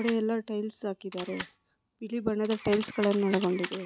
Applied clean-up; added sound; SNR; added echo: none; Camera; 13 dB; none.